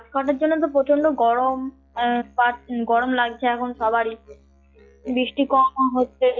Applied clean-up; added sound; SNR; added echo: classical method log-MMSE.